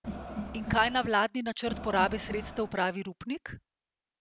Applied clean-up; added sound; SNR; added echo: none; Crowd; 8 dB; none.